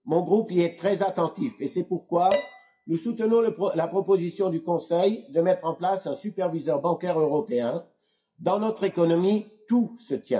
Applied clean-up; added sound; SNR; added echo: classical method WPE with log-MMSE.